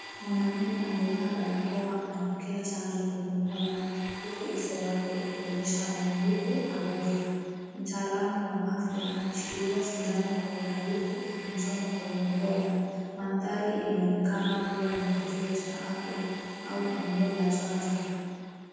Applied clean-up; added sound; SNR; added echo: none; Domestic sounds, home sounds; 14 dB; reverberation time 2.1 s.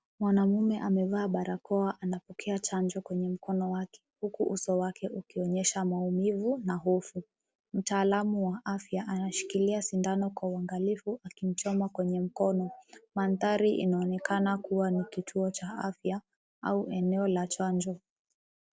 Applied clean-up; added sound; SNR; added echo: none; none; none; none.